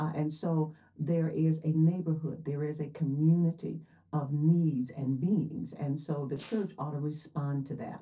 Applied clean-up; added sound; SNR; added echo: neural separator model SepFormer DNS4.